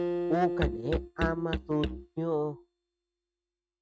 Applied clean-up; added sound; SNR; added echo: neural mask model RNNoise.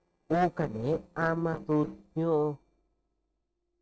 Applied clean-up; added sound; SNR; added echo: neural separator model SepFormer DNS4.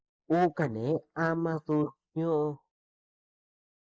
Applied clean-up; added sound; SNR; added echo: neural mask model Resemble Enhance denoiser.